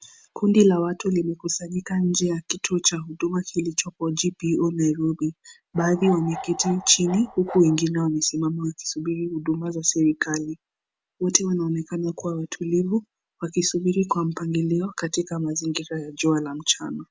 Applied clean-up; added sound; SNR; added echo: none; Bark; 12 dB; none.